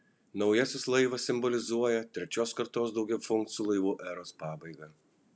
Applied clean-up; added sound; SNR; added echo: none; none; none; none.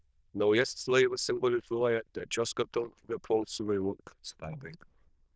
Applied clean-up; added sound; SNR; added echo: neural diffusion model UNIVERSE++.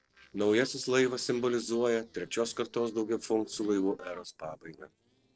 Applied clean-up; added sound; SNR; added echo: neural separator model SepFormer DNS4.